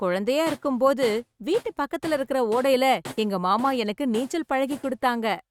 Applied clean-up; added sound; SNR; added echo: neural mask model RNNoise.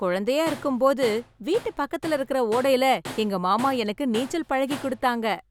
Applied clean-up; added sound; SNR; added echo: none; Tools; 17 dB; none.